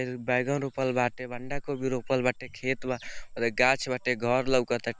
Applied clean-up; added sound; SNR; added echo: none; Cricket / Frog; 10 dB; none.